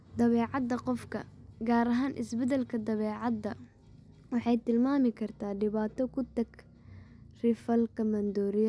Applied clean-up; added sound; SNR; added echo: none; none; none; none.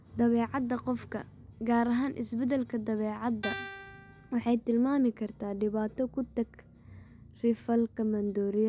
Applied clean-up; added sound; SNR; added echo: none; Guitar; 9 dB; none.